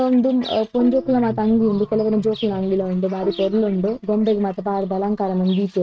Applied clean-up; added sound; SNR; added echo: neural mask model RNNoise.